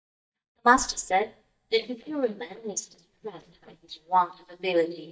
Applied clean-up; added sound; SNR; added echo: neural mask model DeepFilterNet 3.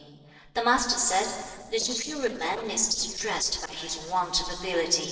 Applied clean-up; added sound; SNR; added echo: neural separator model SepFormer DNS4.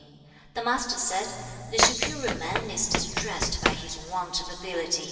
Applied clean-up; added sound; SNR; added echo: none; Run; 1 dB; reverberation time 2.6 s.